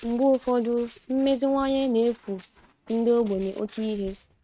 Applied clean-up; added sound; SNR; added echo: neural mask model RNNoise.